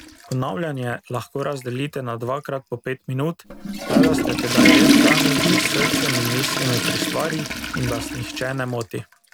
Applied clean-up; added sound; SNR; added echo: none; Toilet flush / Water; -5 dB; none.